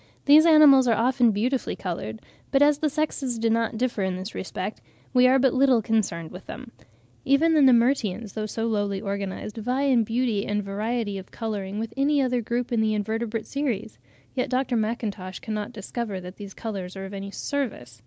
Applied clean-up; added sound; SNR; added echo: none; none; none; none.